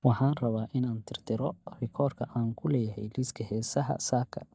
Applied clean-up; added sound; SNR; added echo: neural mask model DeepFilterNet 3.